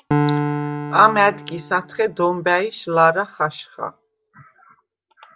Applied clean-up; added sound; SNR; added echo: none; Piano; 5 dB; none.